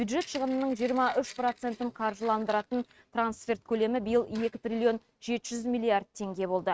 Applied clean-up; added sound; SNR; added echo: neural mask model RNNoise.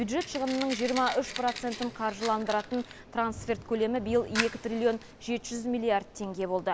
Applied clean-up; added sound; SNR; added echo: none; Fire; 12 dB; none.